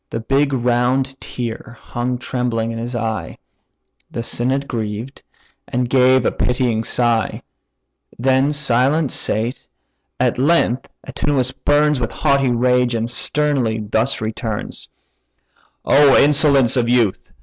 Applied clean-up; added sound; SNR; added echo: none; none; none; none.